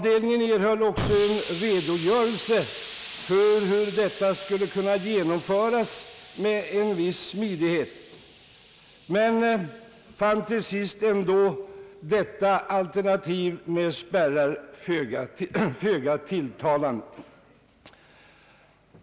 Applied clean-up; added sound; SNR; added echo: none; Explosion; 17 dB; none.